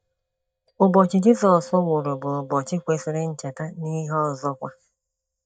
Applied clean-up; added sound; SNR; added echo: neural mask model DeepFilterNet 3.